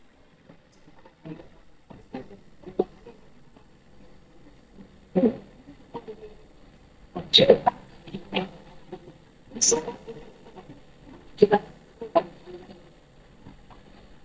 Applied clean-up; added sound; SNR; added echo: neural mask model DeepFilterNet 3.